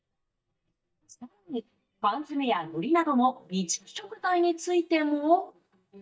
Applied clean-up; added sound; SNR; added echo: neural mask model DeepFilterNet 3.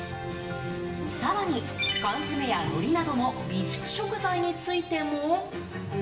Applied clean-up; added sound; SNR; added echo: none; Truck; 18 dB; reverberation time 1.0 s.